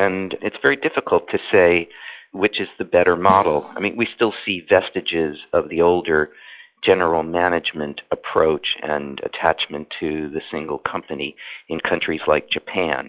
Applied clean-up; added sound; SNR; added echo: classical method log-MMSE.